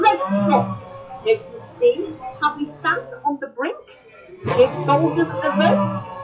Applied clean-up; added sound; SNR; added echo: classical method WPE with log-MMSE.